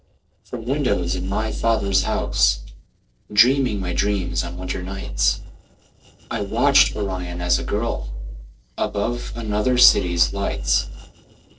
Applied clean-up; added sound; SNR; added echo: neural separator model SepFormer DNS4.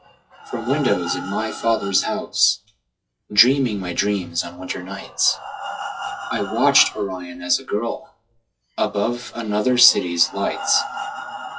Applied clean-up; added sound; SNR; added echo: classical method WPE with log-MMSE.